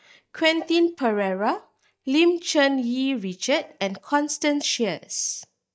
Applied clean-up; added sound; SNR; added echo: neural mask model DeepFilterNet 3.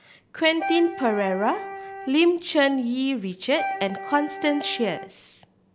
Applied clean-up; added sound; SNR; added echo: none; Wind instrument, woodwind instrument; 11 dB; none.